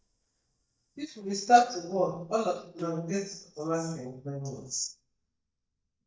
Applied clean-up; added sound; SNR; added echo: neural mask model DeepFilterNet 3.